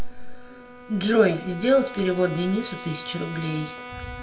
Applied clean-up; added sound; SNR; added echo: none; Brass instrument; 15 dB; reverberation time 0.5 s.